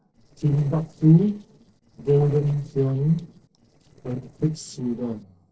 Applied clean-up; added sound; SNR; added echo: neural separator model SepFormer DNS4.